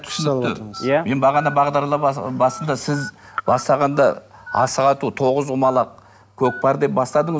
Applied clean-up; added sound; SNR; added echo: none; Telephone; 19 dB; none.